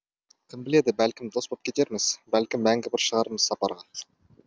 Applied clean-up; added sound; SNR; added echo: none; none; none; none.